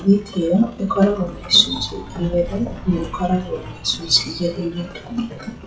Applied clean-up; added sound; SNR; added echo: classical method WPE with log-MMSE.